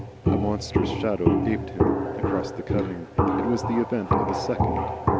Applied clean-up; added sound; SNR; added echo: none; Walk, footsteps; -5 dB; none.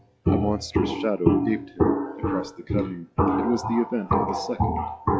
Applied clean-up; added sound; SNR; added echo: classical method log-MMSE.